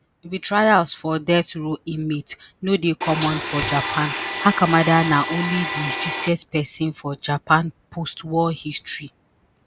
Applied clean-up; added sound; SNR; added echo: none; Domestic sounds, home sounds; 3 dB; none.